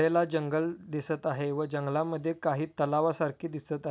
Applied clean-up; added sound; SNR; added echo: none; none; none; none.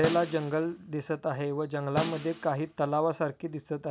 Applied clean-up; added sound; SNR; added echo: none; Snare drum; 11 dB; none.